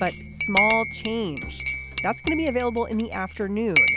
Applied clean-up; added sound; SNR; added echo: none; Cutlery, silverware / Dishes, pots, and pans / Chink, clink; 1 dB; none.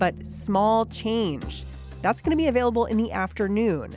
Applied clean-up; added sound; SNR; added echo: none; none; none; none.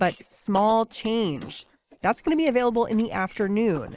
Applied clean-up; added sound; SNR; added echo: neural mask model Resemble Enhance denoiser.